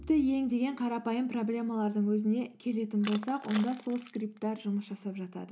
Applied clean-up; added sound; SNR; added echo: none; Crushing; 14 dB; none.